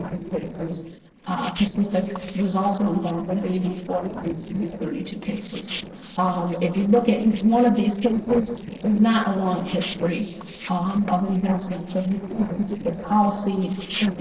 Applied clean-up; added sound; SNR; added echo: neural separator model SepFormer DNS4.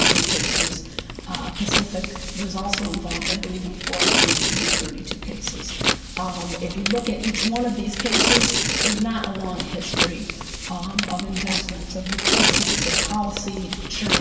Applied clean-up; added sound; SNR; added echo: none; Tearing; -4 dB; reverberation time 2.1 s.